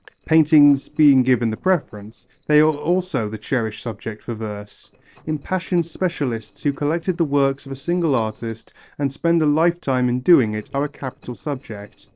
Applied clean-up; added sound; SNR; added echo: neural separator model SepFormer DNS4.